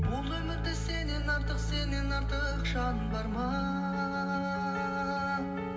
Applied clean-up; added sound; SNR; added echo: none; none; none; reverberation time 0.7 s.